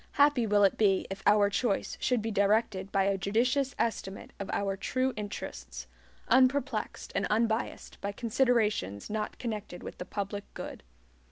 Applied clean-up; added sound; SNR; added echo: none; none; none; none.